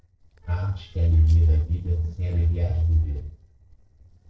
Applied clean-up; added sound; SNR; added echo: neural separator model SepFormer DNS4.